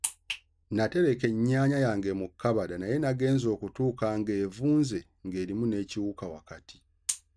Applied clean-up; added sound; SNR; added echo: none; none; none; none.